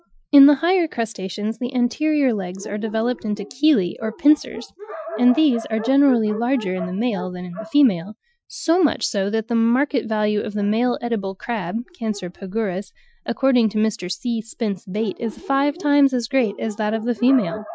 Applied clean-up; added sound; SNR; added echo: classical method Wiener filter.